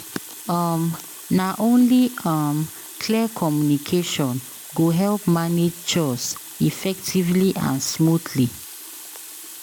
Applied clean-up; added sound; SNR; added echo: none; Water tap, faucet; 16 dB; none.